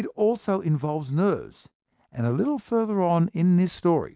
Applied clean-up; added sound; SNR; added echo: none; none; none; none.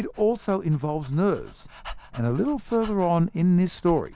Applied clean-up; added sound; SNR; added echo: none; Dog; 18 dB; none.